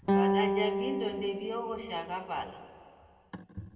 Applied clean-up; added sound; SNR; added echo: none; Guitar; -4 dB; reverberation time 1.9 s.